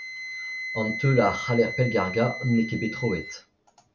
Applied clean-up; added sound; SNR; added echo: none; Wind instrument, woodwind instrument; 9 dB; none.